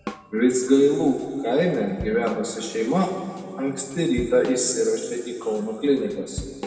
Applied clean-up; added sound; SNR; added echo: none; Drum / Drum kit; 17 dB; reverberation time 2.2 s.